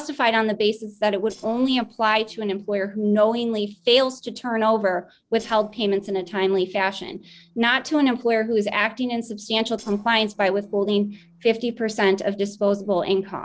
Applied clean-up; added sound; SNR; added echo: neural separator model SepFormer DNS4.